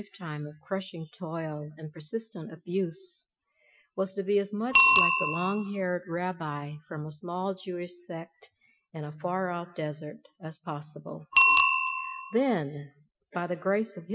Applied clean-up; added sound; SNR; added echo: classical method Wiener filter.